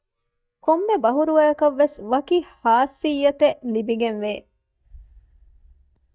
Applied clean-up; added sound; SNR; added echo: neural mask model DeepFilterNet 3.